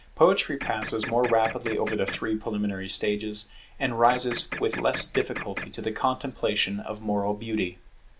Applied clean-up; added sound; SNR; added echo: none; Printer; 10 dB; none.